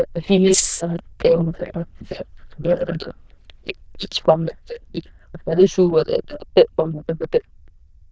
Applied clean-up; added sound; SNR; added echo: neural diffusion model UNIVERSE++.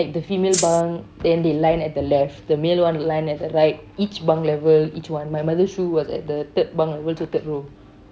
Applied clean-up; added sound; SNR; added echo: none; Rattle (instrument); 4 dB; none.